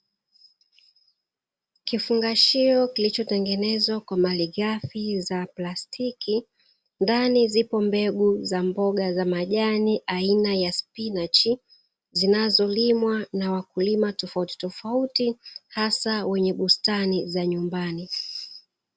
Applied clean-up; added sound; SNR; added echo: none; none; none; none.